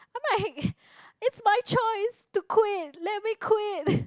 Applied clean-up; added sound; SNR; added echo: none; none; none; none.